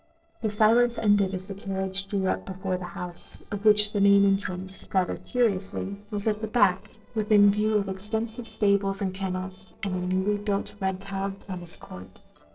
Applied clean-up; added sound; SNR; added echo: neural separator model SepFormer DNS4.